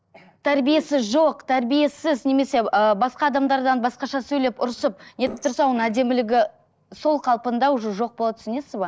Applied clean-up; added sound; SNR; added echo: neural separator model SepFormer DNS4.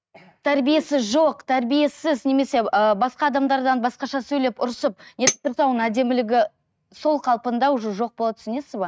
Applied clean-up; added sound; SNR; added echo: neural mask model RNNoise.